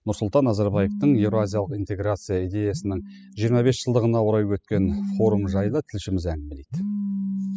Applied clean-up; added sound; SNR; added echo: classical method spectral subtraction.